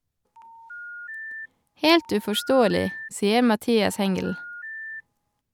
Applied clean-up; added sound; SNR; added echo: none; Telephone; 15 dB; none.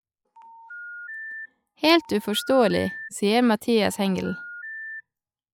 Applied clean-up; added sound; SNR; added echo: classical method log-MMSE.